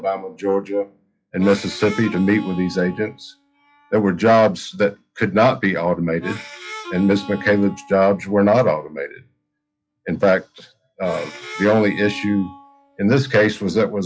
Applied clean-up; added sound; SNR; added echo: classical method log-MMSE.